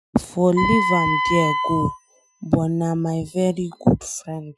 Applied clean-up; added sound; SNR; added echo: classical method Wiener filter.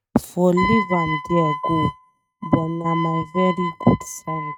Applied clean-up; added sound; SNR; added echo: neural mask model RNNoise.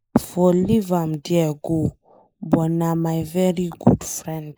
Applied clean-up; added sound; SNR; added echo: neural mask model Resemble Enhance denoiser.